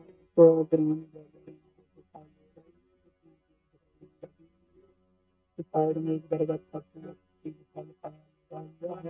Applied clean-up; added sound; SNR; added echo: neural mask model DeepFilterNet 3.